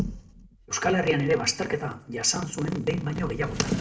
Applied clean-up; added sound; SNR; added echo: none; Sliding door; 14 dB; reverberation time 0.4 s.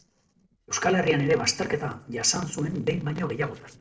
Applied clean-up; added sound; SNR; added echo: neural separator model SepFormer DNS4.